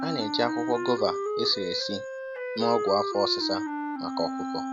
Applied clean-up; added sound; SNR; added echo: none; Wind instrument, woodwind instrument; 2 dB; none.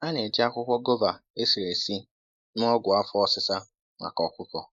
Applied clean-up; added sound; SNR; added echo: neural mask model Resemble Enhance denoiser.